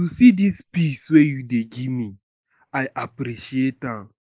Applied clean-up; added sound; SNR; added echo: neural mask model Resemble Enhance denoiser.